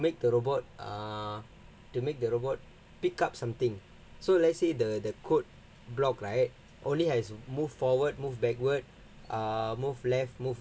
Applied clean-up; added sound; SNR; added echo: none; none; none; none.